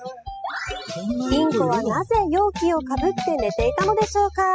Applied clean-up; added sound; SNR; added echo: classical method spectral subtraction.